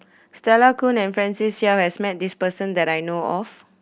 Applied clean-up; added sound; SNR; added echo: none; none; none; none.